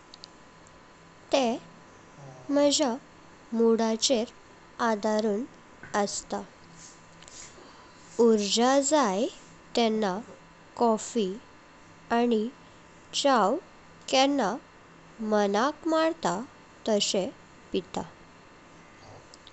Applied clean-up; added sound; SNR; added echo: none; none; none; none.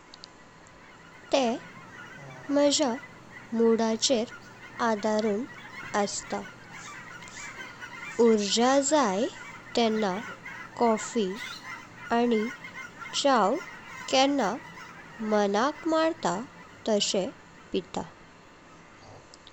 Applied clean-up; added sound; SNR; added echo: none; Chirp, tweet / Fowl; 16 dB; none.